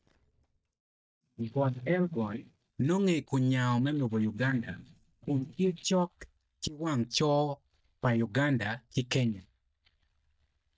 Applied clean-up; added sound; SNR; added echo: neural mask model DeepFilterNet 3.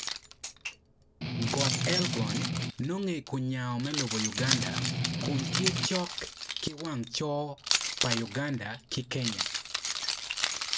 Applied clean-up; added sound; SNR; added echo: none; Keys jangling + Strum; -1 dB; none.